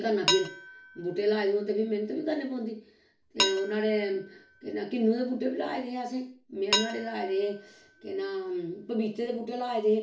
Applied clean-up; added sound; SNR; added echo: none; Dishes, pots, and pans; 7 dB; reverberation time 0.4 s.